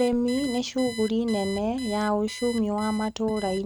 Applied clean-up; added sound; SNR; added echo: neural mask model RNNoise.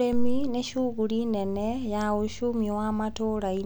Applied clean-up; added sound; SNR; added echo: none; none; none; none.